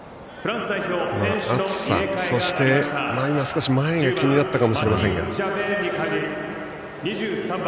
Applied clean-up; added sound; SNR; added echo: none; none; none; none.